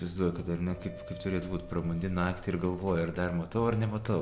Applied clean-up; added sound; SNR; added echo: none; Wind instrument, woodwind instrument; 20 dB; none.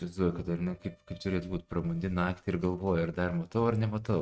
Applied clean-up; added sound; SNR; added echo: neural mask model RNNoise.